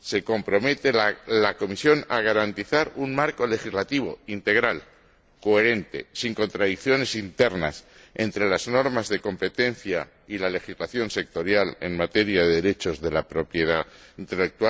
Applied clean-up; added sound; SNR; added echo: none; none; none; none.